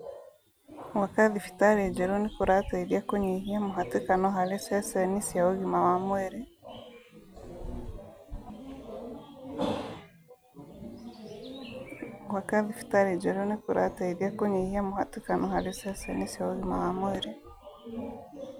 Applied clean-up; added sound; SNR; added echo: none; none; none; none.